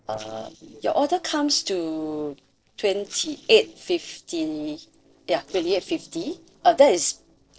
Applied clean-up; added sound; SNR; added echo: neural separator model SepFormer DNS4.